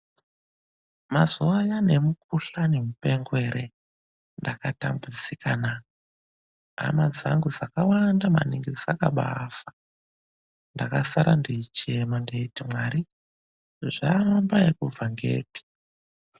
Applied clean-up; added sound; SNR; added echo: none; none; none; none.